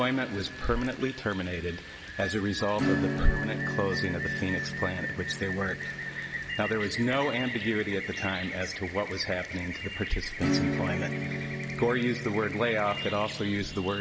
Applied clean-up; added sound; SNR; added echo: none; Acoustic guitar / Strum + Rain; 4 dB; none.